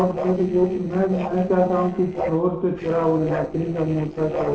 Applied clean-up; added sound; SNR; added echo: neural separator model SepFormer DNS4.